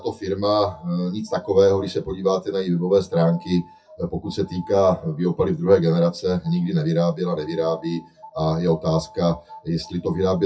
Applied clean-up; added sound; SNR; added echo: classical method WPE with log-MMSE.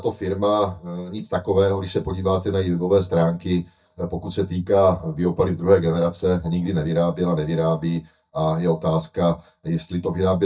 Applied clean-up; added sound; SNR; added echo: neural mask model DeepFilterNet 3.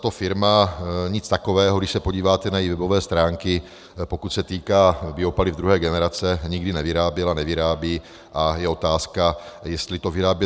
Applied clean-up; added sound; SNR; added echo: none; none; none; none.